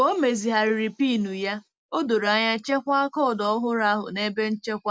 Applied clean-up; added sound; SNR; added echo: none; none; none; none.